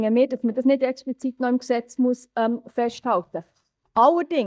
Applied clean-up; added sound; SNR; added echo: neural mask model DeepFilterNet 3.